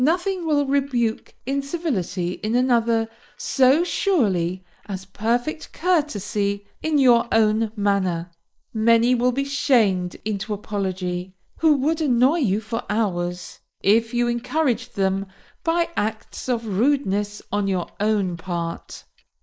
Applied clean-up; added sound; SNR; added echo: neural mask model Resemble Enhance denoiser.